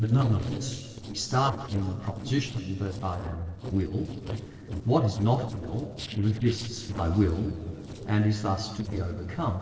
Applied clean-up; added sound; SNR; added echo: neural separator model SepFormer DNS4.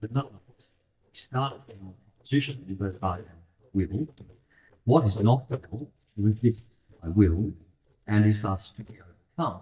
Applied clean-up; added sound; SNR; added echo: neural mask model DeepFilterNet 3.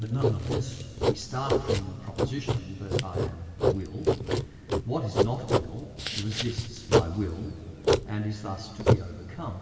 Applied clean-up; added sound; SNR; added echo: none; Writing; -4 dB; reverberation time 2.6 s.